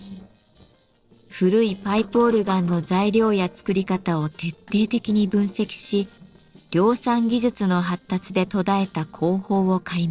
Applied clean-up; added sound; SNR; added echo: neural separator model SepFormer DNS4.